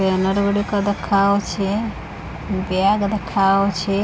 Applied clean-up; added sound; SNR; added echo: none; none; none; none.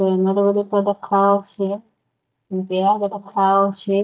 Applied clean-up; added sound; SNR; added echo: neural mask model DeepFilterNet 3.